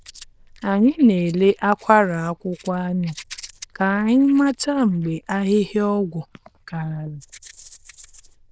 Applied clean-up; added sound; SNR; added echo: neural diffusion model UNIVERSE++.